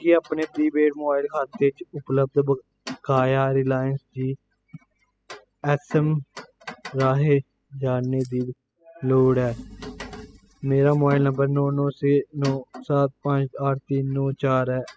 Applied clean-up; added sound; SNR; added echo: classical method spectral subtraction.